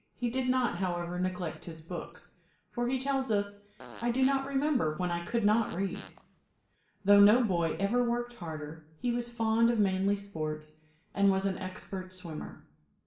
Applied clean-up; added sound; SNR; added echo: none; Fart; 19 dB; reverberation time 0.5 s.